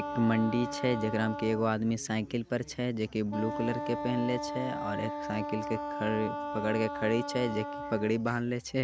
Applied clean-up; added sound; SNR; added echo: none; Wind instrument, woodwind instrument; 7 dB; none.